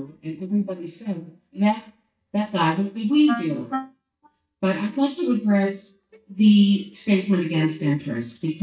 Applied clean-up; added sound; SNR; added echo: neural mask model DeepFilterNet 3.